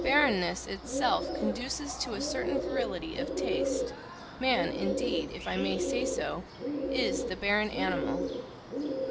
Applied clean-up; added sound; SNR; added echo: none; Bird; 1 dB; none.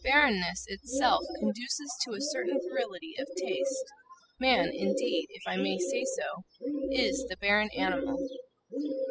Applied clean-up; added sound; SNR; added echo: classical method spectral subtraction.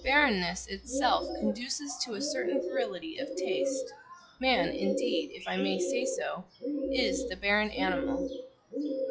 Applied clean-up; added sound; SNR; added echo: classical method log-MMSE.